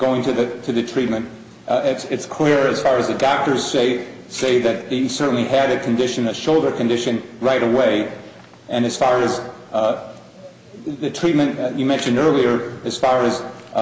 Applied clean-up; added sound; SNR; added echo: none; none; none; none.